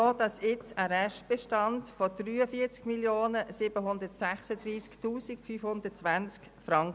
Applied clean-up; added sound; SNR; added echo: none; none; none; none.